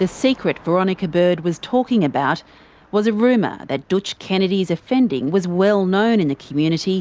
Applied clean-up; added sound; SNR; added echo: none; none; none; none.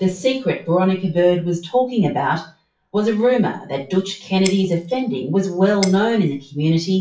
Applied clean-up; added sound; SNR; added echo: classical method WPE with log-MMSE.